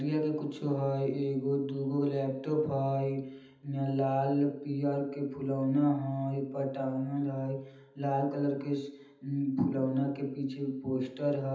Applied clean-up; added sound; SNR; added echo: none; none; none; reverberation time 0.8 s.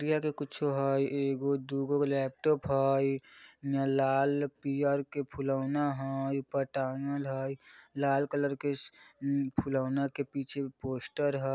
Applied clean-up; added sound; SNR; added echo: none; none; none; none.